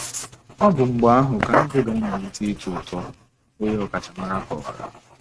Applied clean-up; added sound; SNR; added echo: neural mask model RNNoise.